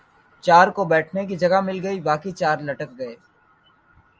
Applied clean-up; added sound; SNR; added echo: none; none; none; none.